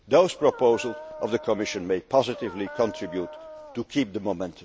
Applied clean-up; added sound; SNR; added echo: none; Dog; 15 dB; none.